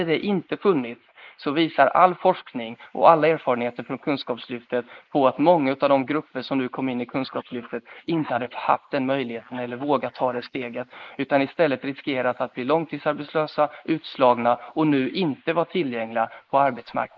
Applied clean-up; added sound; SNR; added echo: neural mask model Resemble Enhance denoiser.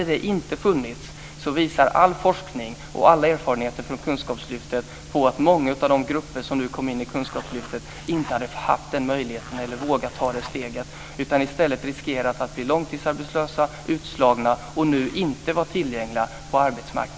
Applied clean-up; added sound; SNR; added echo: none; Zipper (clothing); 19 dB; none.